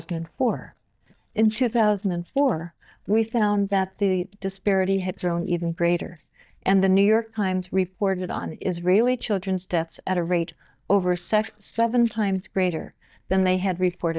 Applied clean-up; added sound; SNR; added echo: neural mask model DeepFilterNet 3.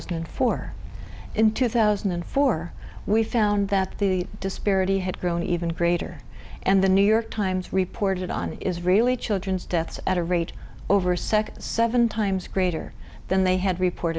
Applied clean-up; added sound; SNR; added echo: none; none; none; none.